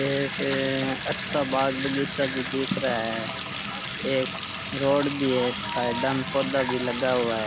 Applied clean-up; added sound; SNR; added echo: none; Bathtub (filling or washing) / Sink (filling or washing) / Water tap, faucet; 4 dB; none.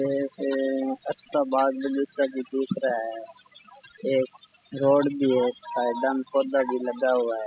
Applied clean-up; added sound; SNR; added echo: classical method spectral subtraction.